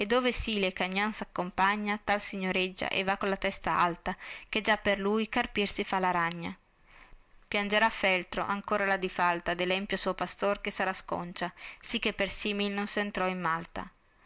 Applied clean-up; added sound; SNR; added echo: none; none; none; none.